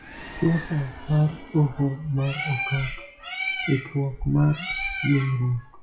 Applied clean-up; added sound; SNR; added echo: classical method WPE with log-MMSE.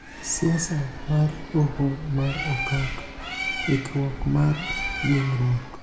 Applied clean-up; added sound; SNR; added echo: none; Bird; 7 dB; reverberation time 0.4 s.